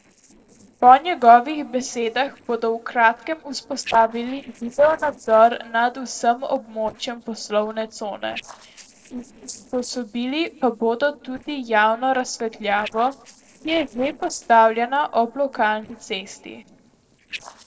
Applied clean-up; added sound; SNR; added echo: neural separator model SepFormer DNS4.